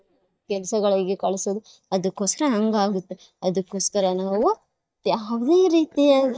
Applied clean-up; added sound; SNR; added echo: neural mask model DeepFilterNet 3.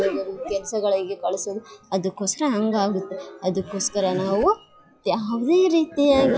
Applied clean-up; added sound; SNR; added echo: classical method log-MMSE.